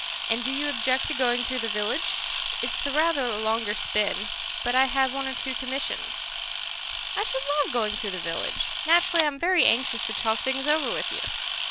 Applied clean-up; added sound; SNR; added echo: none; Camera; 1 dB; none.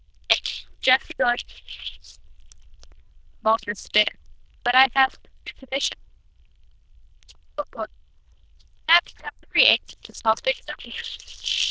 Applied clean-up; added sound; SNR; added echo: neural diffusion model UNIVERSE++.